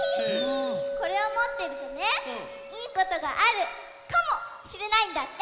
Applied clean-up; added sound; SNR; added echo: none; Chink, clink; 6 dB; none.